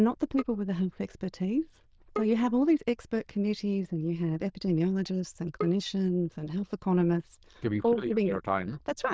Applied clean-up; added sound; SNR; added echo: neural diffusion model UNIVERSE++.